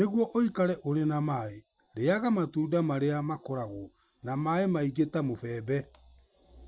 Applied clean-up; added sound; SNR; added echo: none; none; none; none.